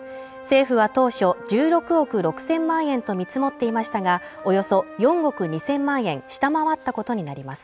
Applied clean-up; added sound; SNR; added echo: none; none; none; none.